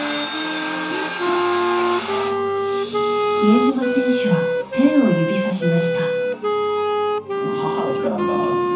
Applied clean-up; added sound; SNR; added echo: none; Wind instrument, woodwind instrument; -1 dB; reverberation time 0.9 s.